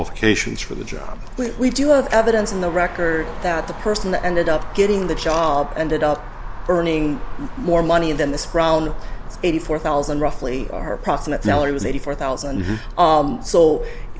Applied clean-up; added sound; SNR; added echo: none; Traffic noise, roadway noise; 19 dB; none.